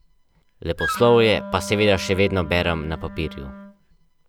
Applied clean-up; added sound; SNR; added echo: none; Wind instrument, woodwind instrument; 11 dB; none.